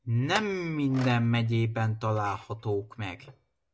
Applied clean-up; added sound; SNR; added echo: none; Chink, clink; 17 dB; none.